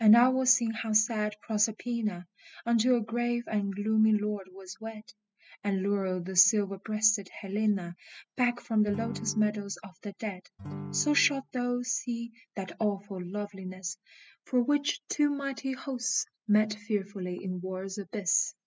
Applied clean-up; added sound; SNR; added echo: classical method spectral subtraction.